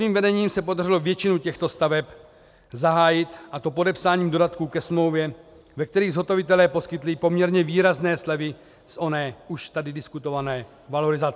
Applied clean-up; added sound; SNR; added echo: none; none; none; none.